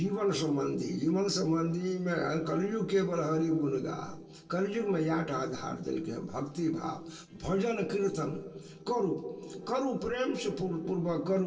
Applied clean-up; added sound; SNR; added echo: neural separator model SepFormer DNS4.